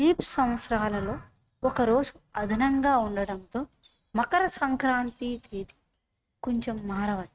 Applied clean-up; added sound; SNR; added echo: neural mask model RNNoise.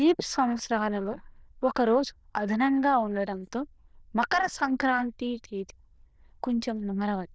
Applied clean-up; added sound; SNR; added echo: neural diffusion model UNIVERSE++.